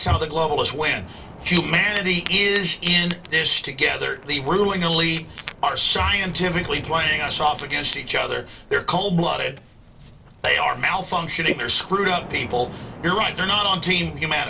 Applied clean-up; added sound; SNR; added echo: none; Ocean; 15 dB; reverberation time 0.2 s.